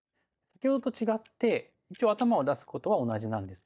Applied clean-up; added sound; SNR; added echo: neural mask model DeepFilterNet 3.